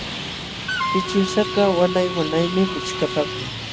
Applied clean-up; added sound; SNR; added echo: none; Traffic noise, roadway noise + Wind instrument, woodwind instrument; 5 dB; none.